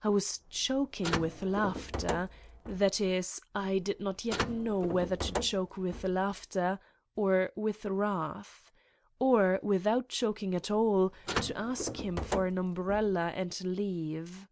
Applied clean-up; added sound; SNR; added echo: none; Car; 8 dB; none.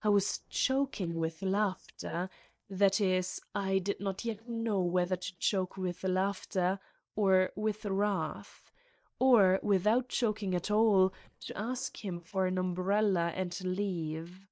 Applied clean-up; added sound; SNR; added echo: neural mask model DeepFilterNet 3.